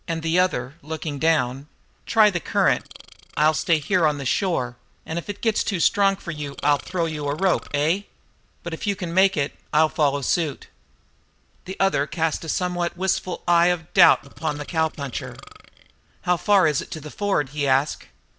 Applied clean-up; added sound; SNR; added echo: neural separator model SepFormer DNS4.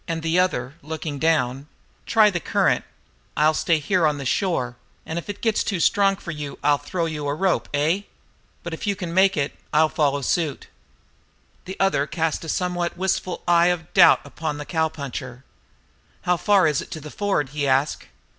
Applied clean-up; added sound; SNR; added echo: none; none; none; none.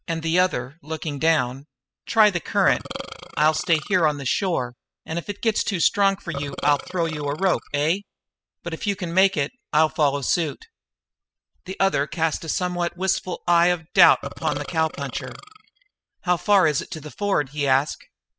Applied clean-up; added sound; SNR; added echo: classical method spectral subtraction.